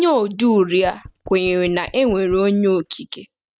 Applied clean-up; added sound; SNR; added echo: neural mask model RNNoise.